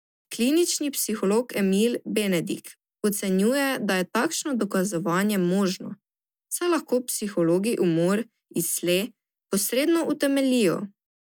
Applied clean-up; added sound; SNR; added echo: none; none; none; none.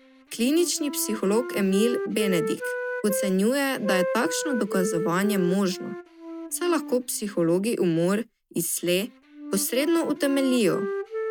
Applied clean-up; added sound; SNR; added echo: none; Wind instrument, woodwind instrument; 7 dB; none.